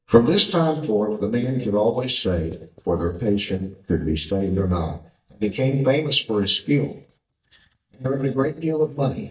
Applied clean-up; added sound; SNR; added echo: neural mask model DeepFilterNet 3.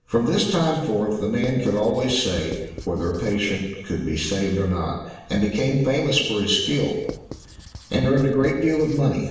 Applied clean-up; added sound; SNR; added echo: none; Writing; 15 dB; reverberation time 1.0 s.